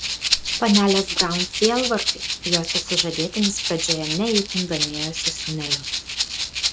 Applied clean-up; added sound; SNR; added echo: none; Rattle (instrument); 1 dB; none.